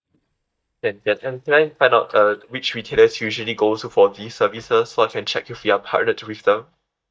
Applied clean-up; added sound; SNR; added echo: neural mask model DeepFilterNet 3.